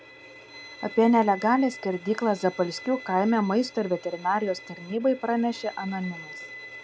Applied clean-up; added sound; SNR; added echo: none; Bowed string instrument; 17 dB; none.